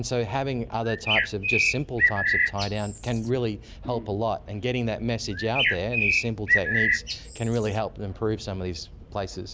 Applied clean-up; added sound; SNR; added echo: none; Bird; -2 dB; none.